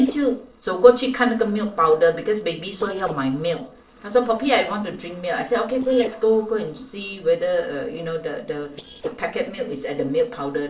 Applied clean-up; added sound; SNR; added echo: neural separator model SepFormer DNS4.